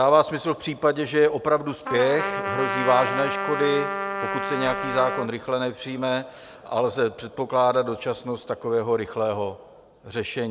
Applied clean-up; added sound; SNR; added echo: none; Trumpet; 4 dB; none.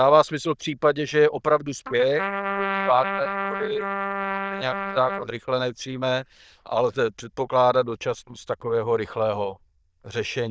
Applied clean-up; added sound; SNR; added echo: neural diffusion model UNIVERSE++.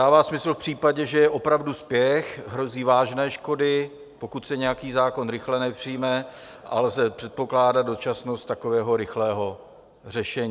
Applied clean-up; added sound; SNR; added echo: none; none; none; none.